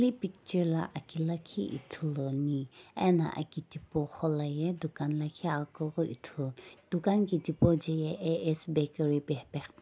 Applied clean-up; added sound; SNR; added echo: none; none; none; none.